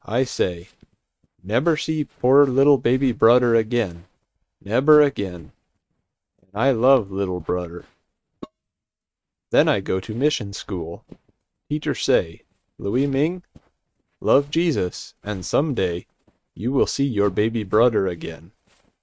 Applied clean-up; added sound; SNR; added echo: neural mask model RNNoise.